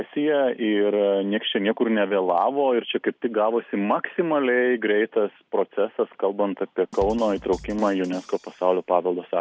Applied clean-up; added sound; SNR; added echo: none; Drum kit; 18 dB; none.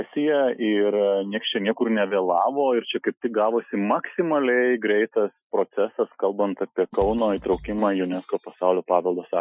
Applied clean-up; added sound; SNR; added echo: classical method Wiener filter.